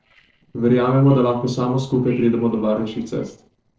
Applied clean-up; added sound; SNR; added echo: neural separator model SepFormer DNS4.